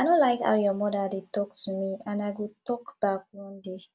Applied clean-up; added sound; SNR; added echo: none; none; none; none.